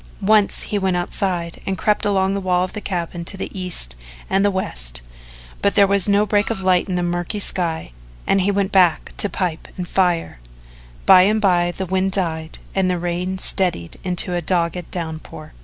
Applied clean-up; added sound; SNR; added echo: none; Printer; 19 dB; none.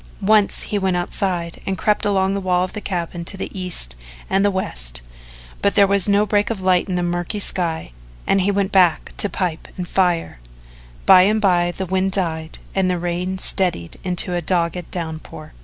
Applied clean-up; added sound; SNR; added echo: none; none; none; none.